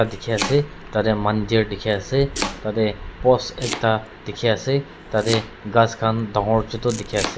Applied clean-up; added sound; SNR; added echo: none; Domestic sounds, home sounds; 13 dB; none.